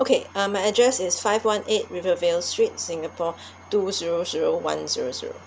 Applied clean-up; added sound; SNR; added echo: none; none; none; none.